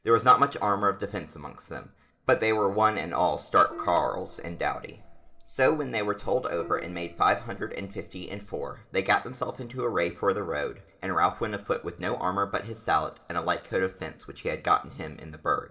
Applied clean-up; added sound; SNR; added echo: none; Gong; 17 dB; reverberation time 0.8 s.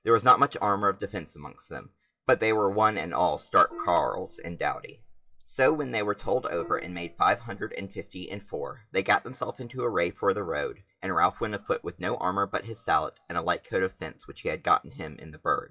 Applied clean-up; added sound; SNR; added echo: classical method WPE with log-MMSE.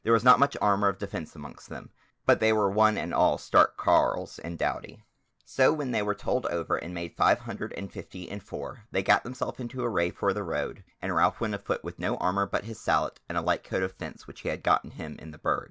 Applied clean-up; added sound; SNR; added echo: none; none; none; none.